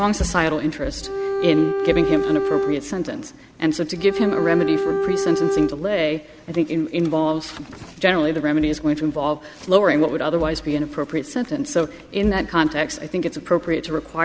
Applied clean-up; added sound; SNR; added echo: none; Bowed string instrument; 2 dB; none.